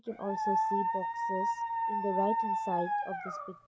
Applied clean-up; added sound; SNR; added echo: none; Dog; -5 dB; none.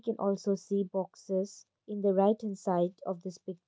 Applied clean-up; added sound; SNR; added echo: none; none; none; none.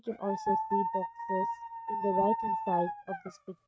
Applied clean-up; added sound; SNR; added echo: neural mask model RNNoise.